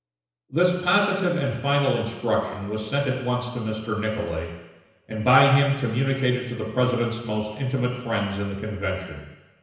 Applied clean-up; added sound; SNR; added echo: none; none; none; reverberation time 1.0 s.